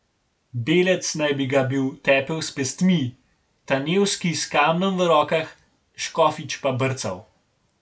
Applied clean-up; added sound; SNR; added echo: none; none; none; none.